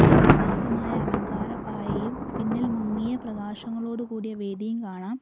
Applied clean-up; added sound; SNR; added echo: none; Thunder; -5 dB; none.